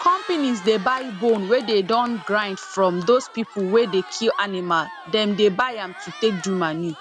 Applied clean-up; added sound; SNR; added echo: none; Cheering; 16 dB; none.